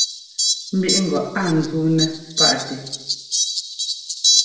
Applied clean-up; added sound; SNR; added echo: none; Fowl; -1 dB; reverberation time 0.9 s.